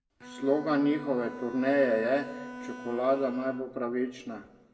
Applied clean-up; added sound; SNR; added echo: none; Bowed string instrument; 14 dB; reverberation time 1.1 s.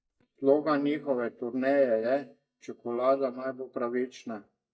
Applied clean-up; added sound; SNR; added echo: neural mask model DeepFilterNet 3.